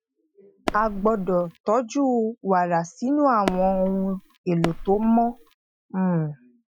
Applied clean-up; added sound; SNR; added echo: classical method Wiener filter.